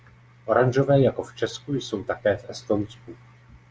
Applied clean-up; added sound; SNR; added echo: none; none; none; none.